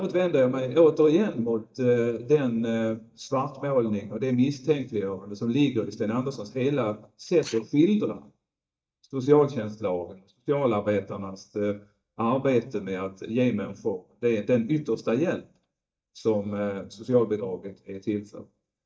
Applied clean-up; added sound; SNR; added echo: neural mask model DeepFilterNet 3.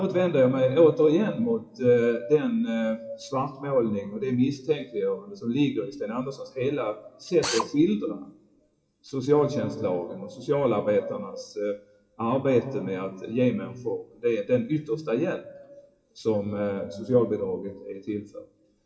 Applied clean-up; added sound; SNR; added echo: classical method WPE with log-MMSE.